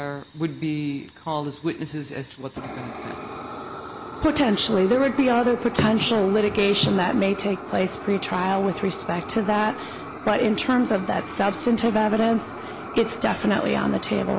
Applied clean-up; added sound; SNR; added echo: none; Fire; 12 dB; none.